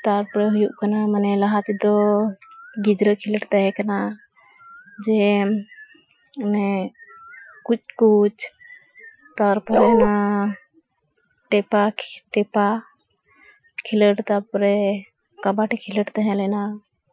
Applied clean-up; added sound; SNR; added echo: classical method Wiener filter.